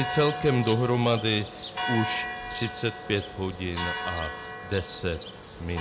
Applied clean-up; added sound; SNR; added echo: none; Church bell; 7 dB; none.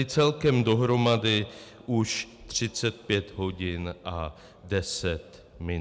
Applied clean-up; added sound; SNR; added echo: none; none; none; none.